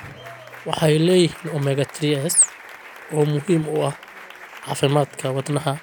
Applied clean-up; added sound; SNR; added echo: none; Applause; 18 dB; none.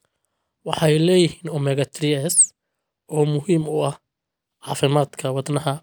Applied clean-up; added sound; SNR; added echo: none; none; none; none.